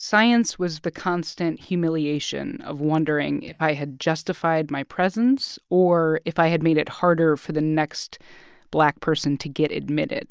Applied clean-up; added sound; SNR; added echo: neural mask model DeepFilterNet 3.